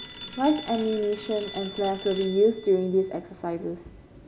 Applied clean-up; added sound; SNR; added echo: none; Telephone; 16 dB; none.